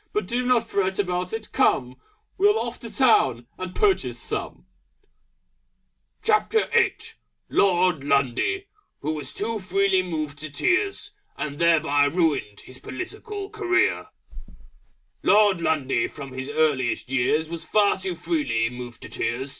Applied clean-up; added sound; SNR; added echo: none; none; none; none.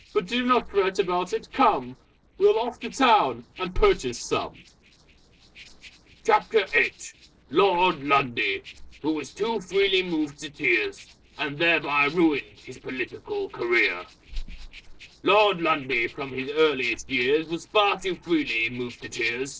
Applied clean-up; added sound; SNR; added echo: neural separator model SepFormer DNS4.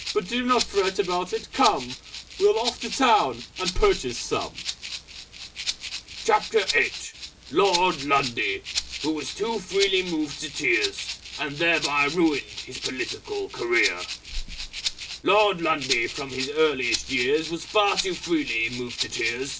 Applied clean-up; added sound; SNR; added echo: none; Rattle (instrument); 9 dB; none.